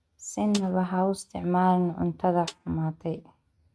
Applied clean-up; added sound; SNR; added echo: neural mask model RNNoise.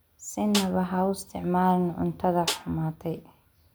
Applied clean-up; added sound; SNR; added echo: none; Snare drum; 10 dB; none.